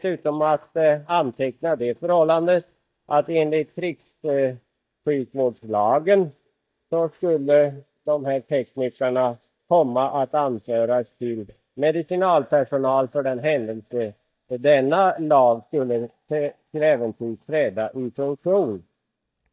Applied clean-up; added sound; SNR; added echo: neural mask model DeepFilterNet 3.